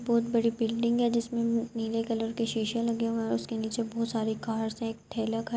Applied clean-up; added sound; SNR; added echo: none; none; none; none.